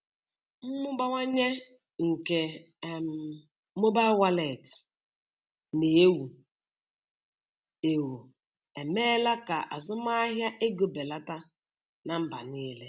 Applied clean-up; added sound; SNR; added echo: none; none; none; none.